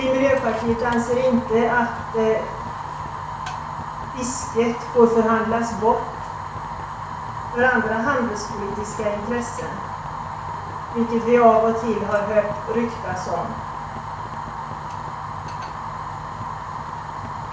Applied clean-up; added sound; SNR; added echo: none; Fire; 7 dB; reverberation time 0.6 s.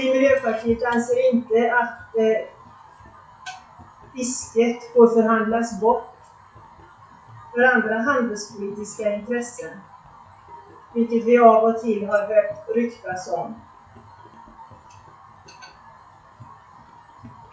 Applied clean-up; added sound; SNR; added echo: classical method WPE with log-MMSE.